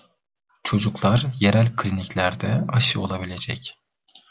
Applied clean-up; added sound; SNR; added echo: none; none; none; none.